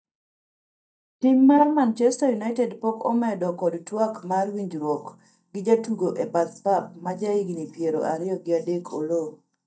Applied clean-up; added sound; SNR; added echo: neural mask model DeepFilterNet 3.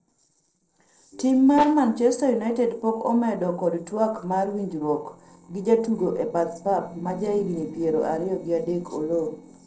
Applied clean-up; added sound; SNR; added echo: neural separator model SepFormer DNS4.